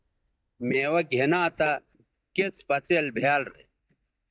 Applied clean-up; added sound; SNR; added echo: neural mask model DeepFilterNet 3.